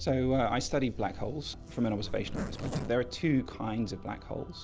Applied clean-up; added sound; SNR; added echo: none; Zipper (clothing); 10 dB; none.